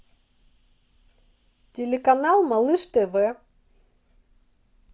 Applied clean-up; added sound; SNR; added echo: none; none; none; none.